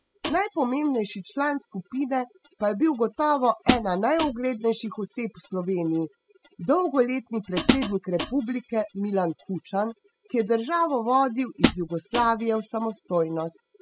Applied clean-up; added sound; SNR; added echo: classical method spectral subtraction.